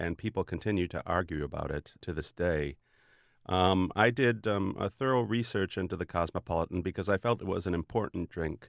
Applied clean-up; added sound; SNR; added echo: none; none; none; none.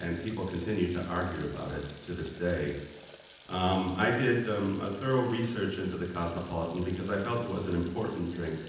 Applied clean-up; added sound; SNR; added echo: none; Water tap, faucet; 16 dB; reverberation time 0.9 s.